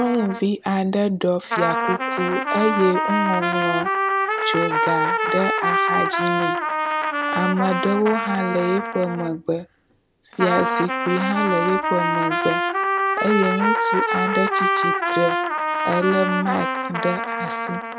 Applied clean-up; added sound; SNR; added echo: none; Trumpet; -1 dB; none.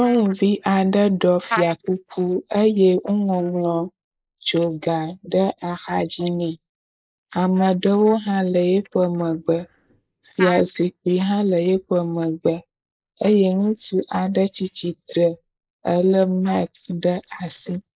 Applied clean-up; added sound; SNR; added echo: neural mask model Resemble Enhance denoiser.